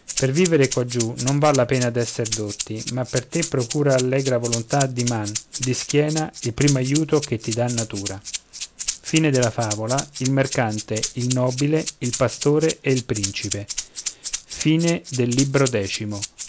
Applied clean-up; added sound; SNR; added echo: none; Rattle (instrument); 9 dB; none.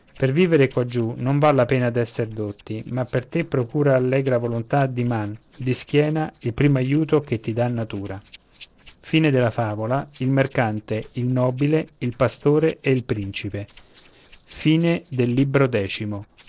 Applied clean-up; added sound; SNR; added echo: neural separator model SepFormer DNS4.